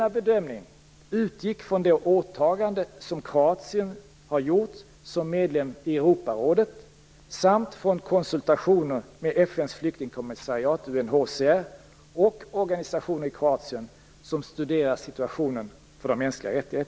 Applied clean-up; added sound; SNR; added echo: none; none; none; none.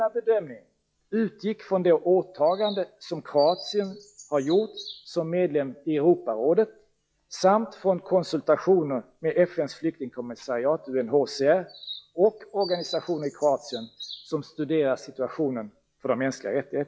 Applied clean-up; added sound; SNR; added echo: classical method log-MMSE.